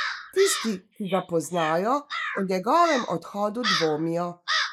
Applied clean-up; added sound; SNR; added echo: neural mask model Resemble Enhance denoiser.